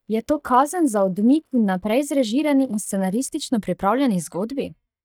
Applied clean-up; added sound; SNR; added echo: neural mask model DeepFilterNet 3.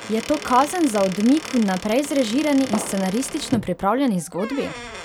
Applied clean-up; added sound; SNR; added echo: none; Fireworks + Squeak / Wood; 13 dB; none.